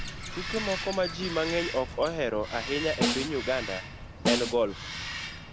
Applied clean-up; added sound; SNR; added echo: none; Snare drum + Bird vocalization, bird call, bird song; 3 dB; none.